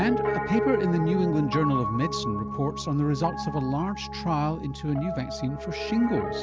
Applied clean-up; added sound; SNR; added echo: none; Piano; 4 dB; none.